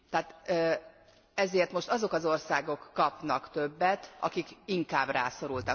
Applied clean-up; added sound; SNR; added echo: none; none; none; none.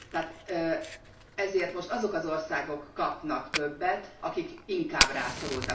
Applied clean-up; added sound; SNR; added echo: none; Fire; 5 dB; reverberation time 0.4 s.